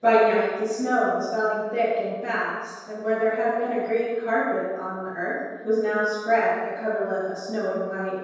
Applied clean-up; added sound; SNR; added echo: none; none; none; reverberation time 1.2 s.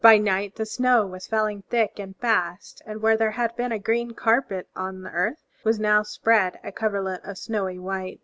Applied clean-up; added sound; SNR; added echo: none; none; none; none.